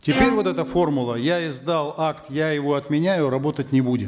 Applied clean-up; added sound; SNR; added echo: none; Bowed string instrument; 7 dB; none.